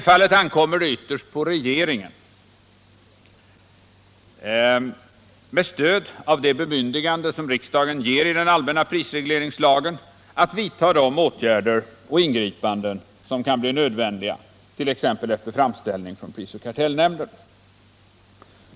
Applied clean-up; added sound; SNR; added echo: none; none; none; none.